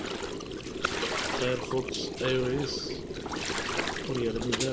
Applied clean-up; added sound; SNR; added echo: none; Gurgling; -1 dB; none.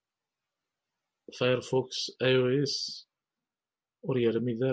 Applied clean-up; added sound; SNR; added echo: none; none; none; none.